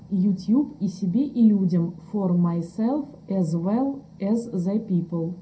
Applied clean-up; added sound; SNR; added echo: none; none; none; reverberation time 0.2 s.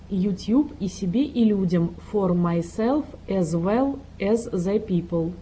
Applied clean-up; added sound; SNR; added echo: none; none; none; none.